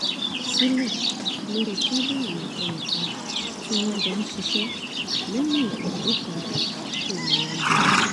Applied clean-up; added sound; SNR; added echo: none; Livestock, farm animals, working animals; -4 dB; none.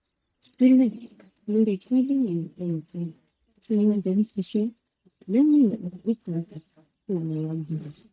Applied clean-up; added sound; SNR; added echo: neural mask model DeepFilterNet 3.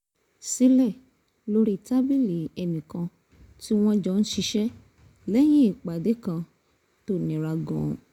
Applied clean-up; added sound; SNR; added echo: none; none; none; none.